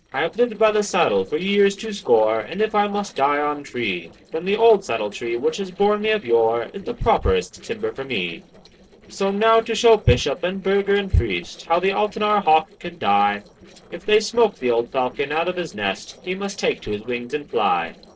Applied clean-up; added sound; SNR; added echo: neural separator model SepFormer DNS4.